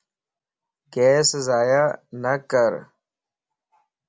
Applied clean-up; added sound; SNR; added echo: none; none; none; none.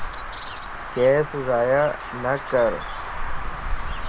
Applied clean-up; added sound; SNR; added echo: none; Bird vocalization, bird call, bird song + Wind; 5 dB; none.